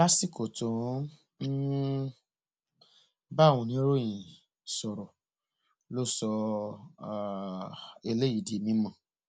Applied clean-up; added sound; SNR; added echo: none; none; none; none.